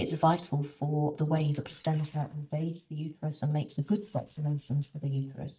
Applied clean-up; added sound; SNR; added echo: neural mask model DeepFilterNet 3.